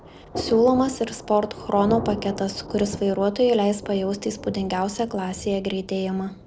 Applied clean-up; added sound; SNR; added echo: none; Thunder; 12 dB; none.